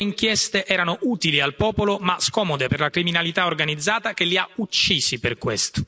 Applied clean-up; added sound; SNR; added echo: none; none; none; none.